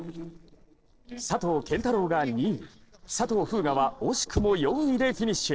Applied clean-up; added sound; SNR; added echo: neural separator model SepFormer DNS4.